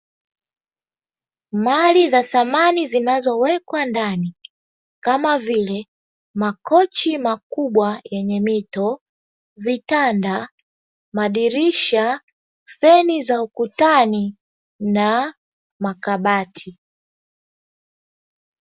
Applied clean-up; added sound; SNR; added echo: none; none; none; none.